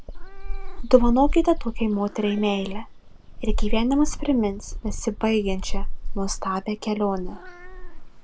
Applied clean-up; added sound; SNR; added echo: none; Meow / Purr; 2 dB; none.